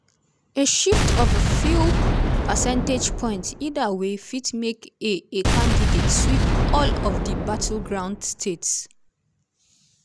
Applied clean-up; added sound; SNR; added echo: none; Boom; -5 dB; none.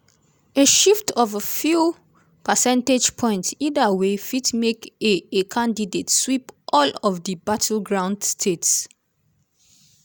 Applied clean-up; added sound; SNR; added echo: none; none; none; none.